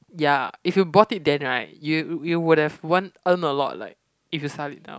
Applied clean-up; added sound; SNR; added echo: none; none; none; none.